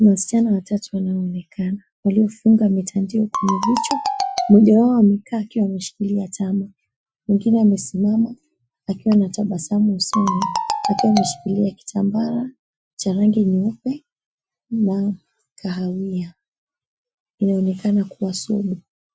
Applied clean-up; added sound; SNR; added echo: classical method Wiener filter.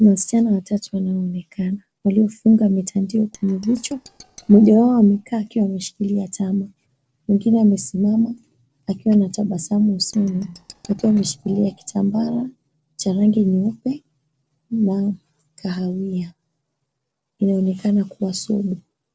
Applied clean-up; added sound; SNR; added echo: neural separator model SepFormer DNS4.